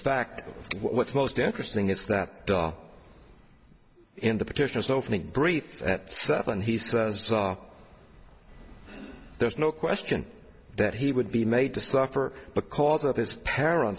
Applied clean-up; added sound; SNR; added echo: none; none; none; none.